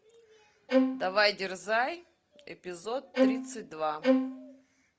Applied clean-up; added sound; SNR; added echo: none; Bowed string instrument; -5 dB; none.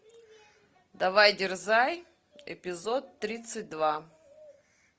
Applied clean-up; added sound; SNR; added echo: none; none; none; none.